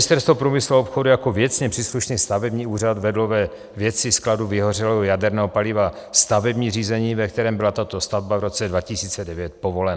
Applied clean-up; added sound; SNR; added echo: none; none; none; none.